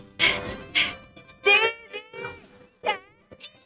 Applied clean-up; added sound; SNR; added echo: neural mask model RNNoise.